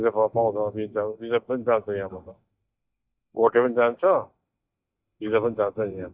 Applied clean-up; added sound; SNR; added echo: neural mask model DeepFilterNet 3.